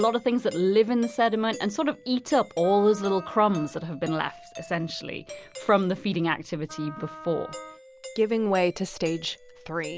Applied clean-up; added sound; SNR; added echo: none; Doorbell + Wind instrument, woodwind instrument; 17 dB; none.